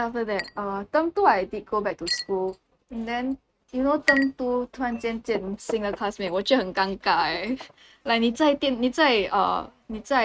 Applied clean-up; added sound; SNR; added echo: neural mask model RNNoise.